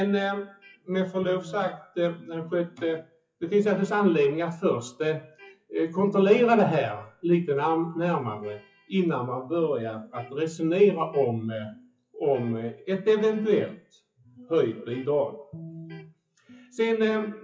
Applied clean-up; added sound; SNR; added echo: classical method WPE with log-MMSE.